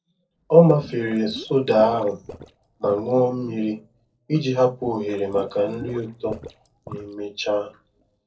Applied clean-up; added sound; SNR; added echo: neural separator model SepFormer DNS4.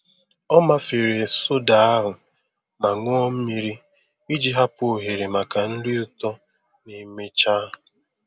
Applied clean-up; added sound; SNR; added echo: none; none; none; none.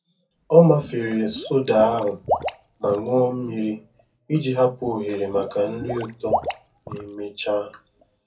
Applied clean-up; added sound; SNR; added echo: none; Water / Liquid; 10 dB; reverberation time 0.3 s.